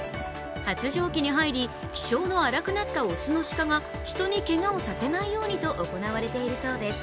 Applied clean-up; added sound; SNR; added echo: none; none; none; none.